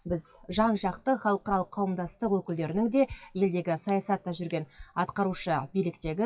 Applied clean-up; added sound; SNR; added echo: classical method WPE with log-MMSE.